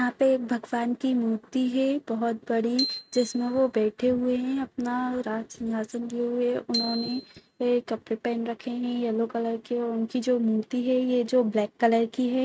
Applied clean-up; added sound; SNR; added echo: neural mask model RNNoise.